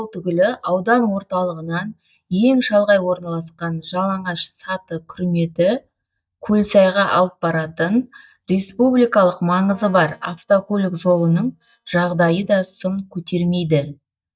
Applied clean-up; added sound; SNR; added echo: neural mask model DeepFilterNet 3.